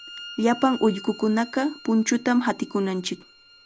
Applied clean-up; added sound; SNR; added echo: none; Bowed string instrument; 19 dB; none.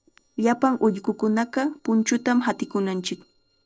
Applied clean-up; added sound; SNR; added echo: neural separator model SepFormer DNS4.